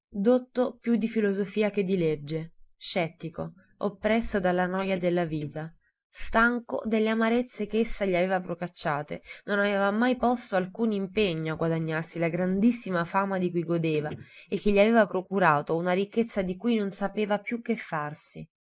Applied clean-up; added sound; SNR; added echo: neural mask model Resemble Enhance denoiser.